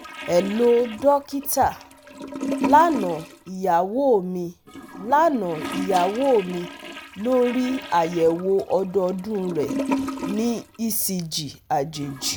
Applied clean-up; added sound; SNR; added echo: none; Toilet flush / Gurgling; 10 dB; none.